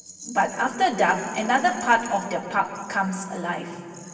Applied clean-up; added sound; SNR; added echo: none; Rattle; 20 dB; reverberation time 2.6 s.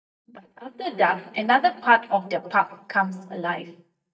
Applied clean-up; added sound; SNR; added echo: neural mask model DeepFilterNet 3.